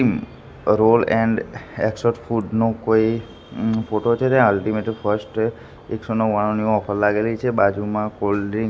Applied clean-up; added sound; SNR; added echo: none; none; none; none.